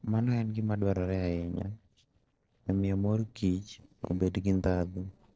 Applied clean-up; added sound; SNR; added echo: neural separator model SepFormer DNS4.